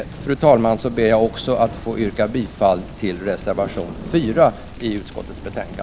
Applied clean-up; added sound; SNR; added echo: none; Thunder / Rain; 15 dB; none.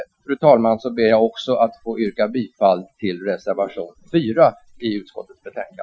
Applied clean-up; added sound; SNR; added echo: classical method Wiener filter.